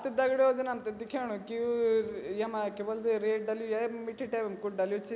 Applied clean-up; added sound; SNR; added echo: none; none; none; none.